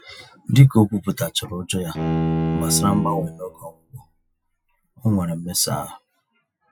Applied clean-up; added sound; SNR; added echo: classical method log-MMSE.